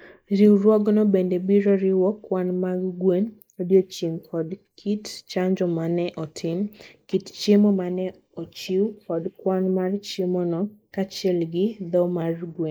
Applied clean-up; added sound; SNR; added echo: neural mask model Resemble Enhance denoiser.